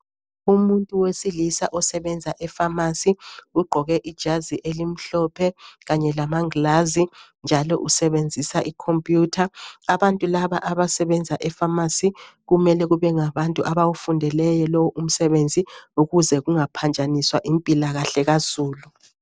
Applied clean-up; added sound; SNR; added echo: none; none; none; none.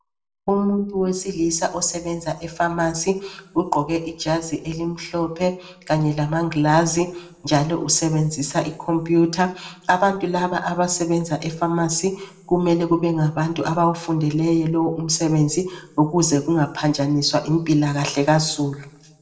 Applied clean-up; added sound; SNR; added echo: none; none; none; reverberation time 0.4 s.